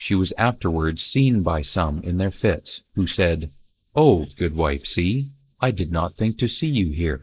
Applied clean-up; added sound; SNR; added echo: neural mask model Resemble Enhance denoiser.